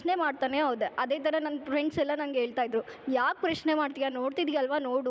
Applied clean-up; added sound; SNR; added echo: none; none; none; none.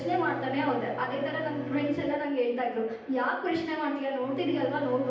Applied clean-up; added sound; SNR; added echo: none; Bowed string instrument; 13 dB; reverberation time 0.9 s.